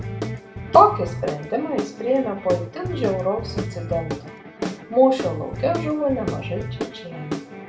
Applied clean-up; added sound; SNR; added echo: none; Guitar / Drum; 7 dB; reverberation time 0.4 s.